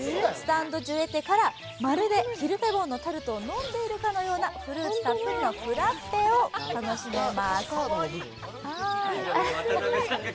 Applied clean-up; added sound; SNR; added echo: none; Bird + Tearing; 17 dB; none.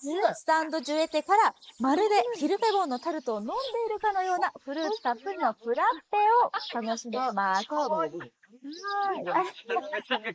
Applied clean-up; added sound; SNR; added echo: neural mask model Resemble Enhance denoiser.